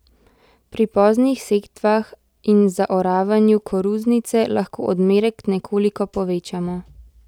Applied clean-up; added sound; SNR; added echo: none; none; none; none.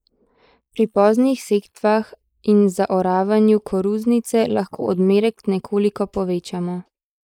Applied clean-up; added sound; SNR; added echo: neural mask model Resemble Enhance denoiser.